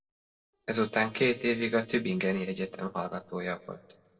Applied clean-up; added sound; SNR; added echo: neural separator model SepFormer DNS4.